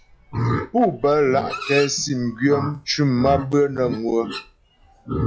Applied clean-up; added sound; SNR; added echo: classical method log-MMSE.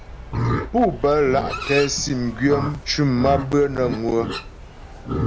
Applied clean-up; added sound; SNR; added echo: none; Livestock, farm animals, working animals; 6 dB; none.